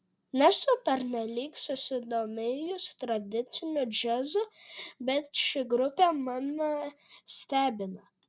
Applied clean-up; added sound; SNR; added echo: none; none; none; none.